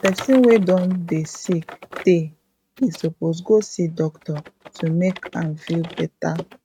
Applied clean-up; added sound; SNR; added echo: neural mask model RNNoise.